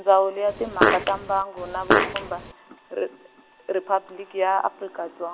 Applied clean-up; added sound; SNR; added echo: none; Fart; -2 dB; none.